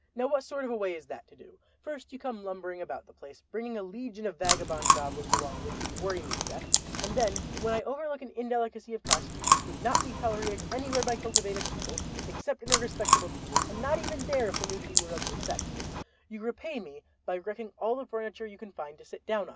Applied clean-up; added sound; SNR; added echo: none; Chewing, mastication; -5 dB; none.